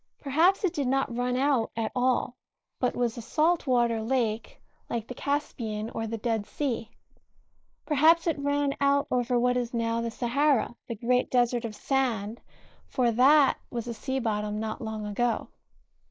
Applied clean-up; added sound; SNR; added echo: neural mask model Resemble Enhance denoiser.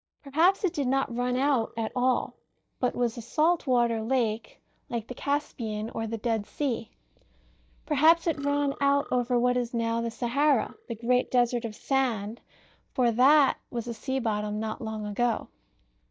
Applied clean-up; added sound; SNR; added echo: neural mask model DeepFilterNet 3.